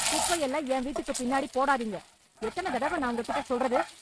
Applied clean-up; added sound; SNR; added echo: neural mask model RNNoise.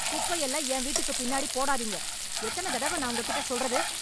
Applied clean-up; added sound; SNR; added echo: none; Frying (food); -2 dB; none.